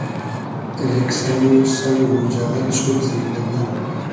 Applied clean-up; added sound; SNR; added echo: none; Wind / Ocean; 5 dB; reverberation time 1.1 s.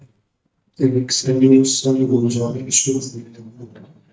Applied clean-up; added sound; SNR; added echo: neural mask model DeepFilterNet 3.